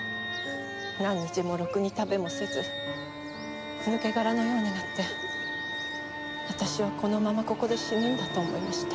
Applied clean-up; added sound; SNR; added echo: none; Wind instrument, woodwind instrument; 9 dB; none.